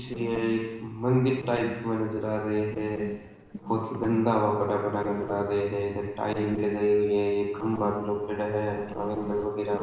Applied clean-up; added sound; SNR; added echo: neural separator model SepFormer DNS4.